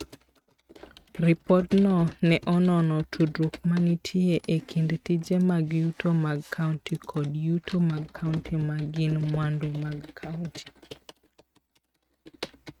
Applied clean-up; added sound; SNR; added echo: neural mask model RNNoise.